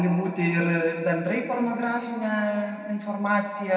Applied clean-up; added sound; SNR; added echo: none; none; none; reverberation time 2.2 s.